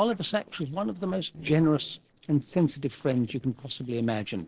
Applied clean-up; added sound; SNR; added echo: neural separator model SepFormer DNS4.